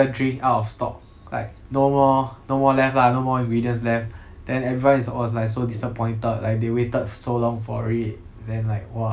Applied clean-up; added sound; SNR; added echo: none; none; none; none.